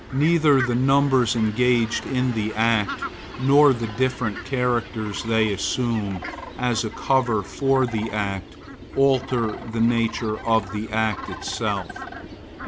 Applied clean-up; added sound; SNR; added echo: none; Fowl; 13 dB; none.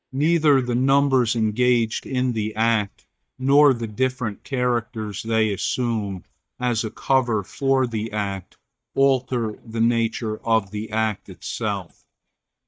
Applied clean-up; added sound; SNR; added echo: neural mask model DeepFilterNet 3.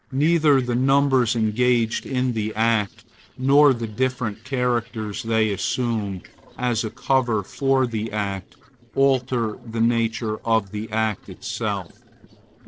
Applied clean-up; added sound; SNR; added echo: neural separator model SepFormer DNS4.